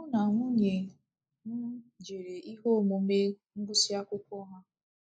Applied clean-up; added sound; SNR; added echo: neural mask model Resemble Enhance denoiser.